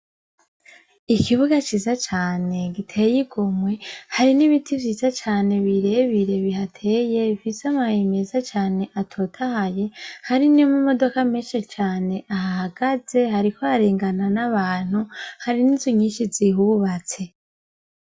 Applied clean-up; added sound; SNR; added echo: none; none; none; none.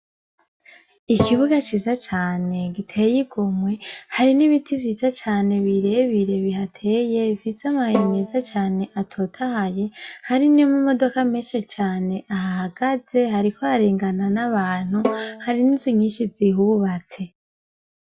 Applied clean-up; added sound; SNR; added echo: none; Bowed string instrument; 10 dB; none.